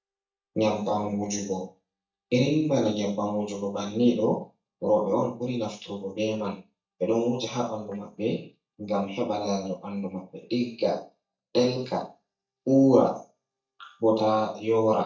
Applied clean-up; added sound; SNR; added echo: neural mask model DeepFilterNet 3.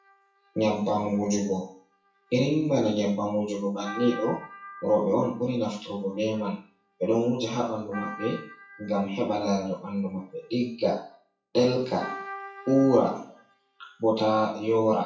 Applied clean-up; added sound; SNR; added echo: classical method WPE with log-MMSE.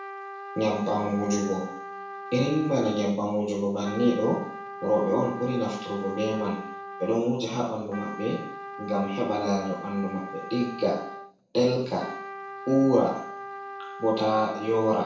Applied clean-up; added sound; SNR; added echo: none; Trumpet; 12 dB; reverberation time 0.6 s.